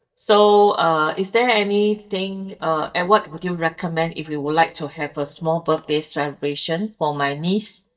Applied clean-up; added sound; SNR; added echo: neural mask model DeepFilterNet 3.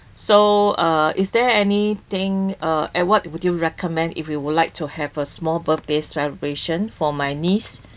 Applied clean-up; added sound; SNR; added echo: none; none; none; none.